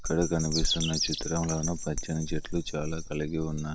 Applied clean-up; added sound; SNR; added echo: none; Bell; 4 dB; none.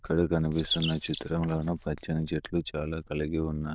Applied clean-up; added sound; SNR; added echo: neural diffusion model UNIVERSE++.